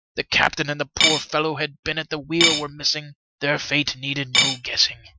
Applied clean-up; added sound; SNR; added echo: classical method Wiener filter.